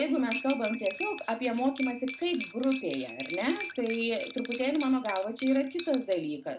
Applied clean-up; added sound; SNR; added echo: none; Cutlery, silverware; 8 dB; reverberation time 0.2 s.